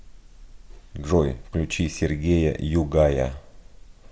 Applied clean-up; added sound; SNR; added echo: none; none; none; none.